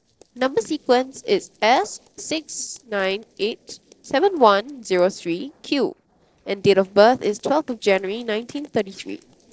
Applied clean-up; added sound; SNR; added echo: neural separator model SepFormer DNS4.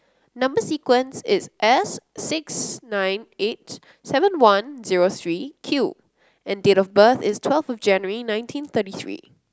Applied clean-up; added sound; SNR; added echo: none; none; none; none.